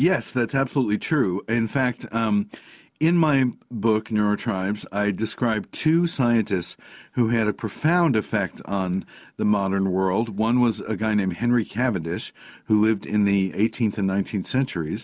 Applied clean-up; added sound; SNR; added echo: none; none; none; none.